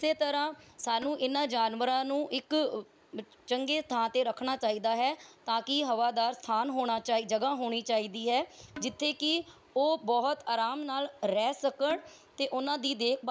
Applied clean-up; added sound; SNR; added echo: none; Percussion; 17 dB; none.